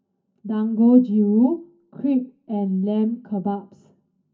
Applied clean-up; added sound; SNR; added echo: none; none; none; reverberation time 0.3 s.